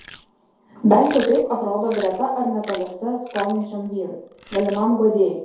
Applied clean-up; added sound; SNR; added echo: none; Chewing, mastication; 17 dB; reverberation time 2.3 s.